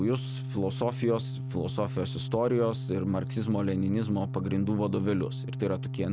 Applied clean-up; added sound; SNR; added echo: none; Organ; 5 dB; none.